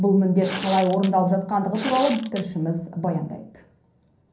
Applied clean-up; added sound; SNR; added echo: none; Tearing; 6 dB; reverberation time 0.6 s.